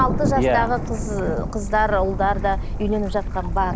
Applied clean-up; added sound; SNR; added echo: none; Stream / Bird + Thunder; 3 dB; none.